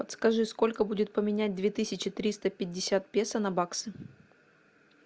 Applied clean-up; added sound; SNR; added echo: none; none; none; none.